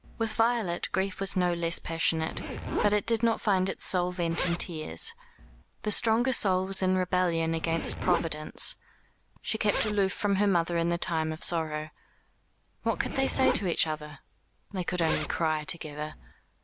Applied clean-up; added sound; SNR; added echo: none; Zipper (clothing); 11 dB; none.